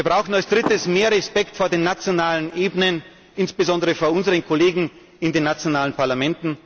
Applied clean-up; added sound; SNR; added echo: none; Car; 16 dB; none.